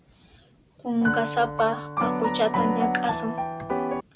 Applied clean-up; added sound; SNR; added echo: none; Piano; -1 dB; none.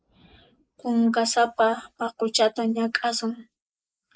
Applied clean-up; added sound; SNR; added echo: neural mask model Resemble Enhance denoiser.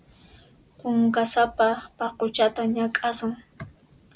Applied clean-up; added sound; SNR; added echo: none; none; none; none.